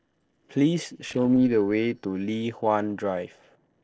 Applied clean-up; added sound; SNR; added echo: neural separator model SepFormer DNS4.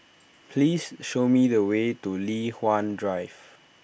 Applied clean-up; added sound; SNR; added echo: none; none; none; none.